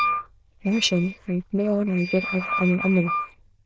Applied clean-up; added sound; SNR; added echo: neural diffusion model UNIVERSE++.